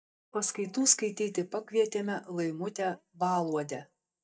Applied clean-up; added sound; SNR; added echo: neural mask model DeepFilterNet 3.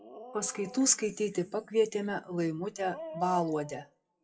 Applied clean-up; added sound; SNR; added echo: classical method WPE with log-MMSE.